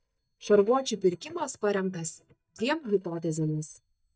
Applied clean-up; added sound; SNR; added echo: neural mask model DeepFilterNet 3.